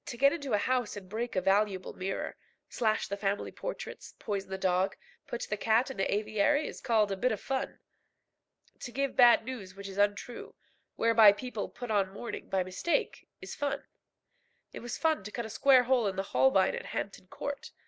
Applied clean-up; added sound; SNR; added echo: none; none; none; none.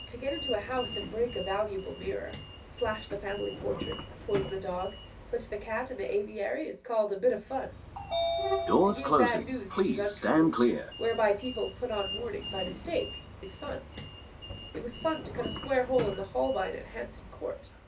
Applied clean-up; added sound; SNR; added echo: none; Sliding door; 1 dB; reverberation time 0.3 s.